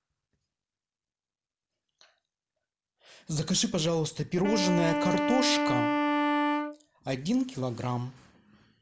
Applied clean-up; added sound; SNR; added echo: none; Wind instrument, woodwind instrument; -3 dB; none.